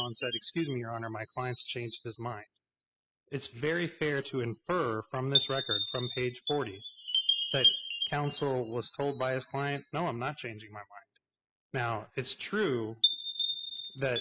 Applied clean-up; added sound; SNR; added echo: classical method spectral subtraction.